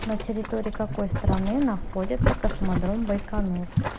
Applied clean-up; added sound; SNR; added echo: none; Boiling; -1 dB; reverberation time 0.7 s.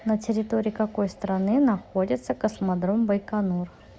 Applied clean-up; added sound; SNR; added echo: none; none; none; none.